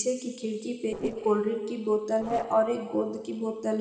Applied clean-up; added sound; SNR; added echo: neural separator model SepFormer DNS4.